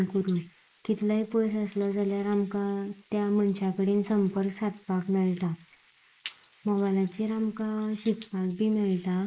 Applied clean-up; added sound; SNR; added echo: neural mask model Resemble Enhance denoiser.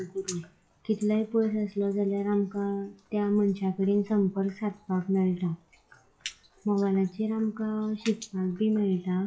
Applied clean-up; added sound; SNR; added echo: classical method log-MMSE.